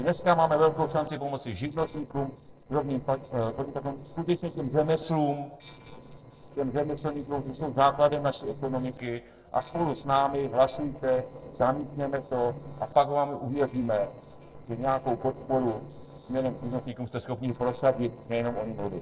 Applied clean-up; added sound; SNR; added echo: neural separator model SepFormer DNS4.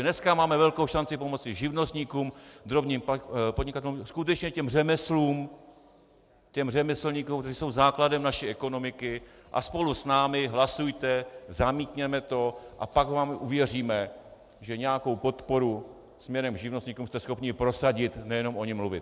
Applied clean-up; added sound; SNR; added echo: none; none; none; none.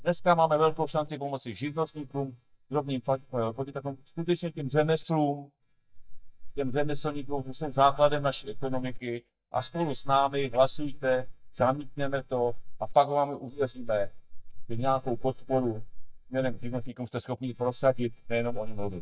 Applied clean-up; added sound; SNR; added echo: neural mask model DeepFilterNet 3.